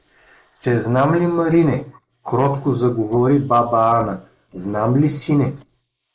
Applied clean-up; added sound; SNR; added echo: neural mask model Resemble Enhance denoiser.